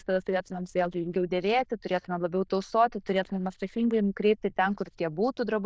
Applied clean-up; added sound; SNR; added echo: neural diffusion model UNIVERSE++.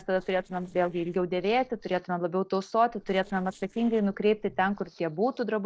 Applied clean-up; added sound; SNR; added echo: neural separator model SepFormer DNS4.